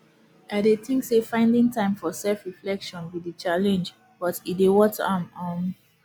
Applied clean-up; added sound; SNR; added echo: none; none; none; none.